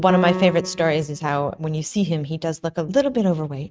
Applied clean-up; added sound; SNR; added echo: neural mask model RNNoise.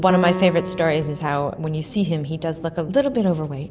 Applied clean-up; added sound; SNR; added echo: none; Piano; 10 dB; none.